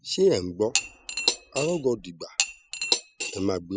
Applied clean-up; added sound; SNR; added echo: classical method spectral subtraction.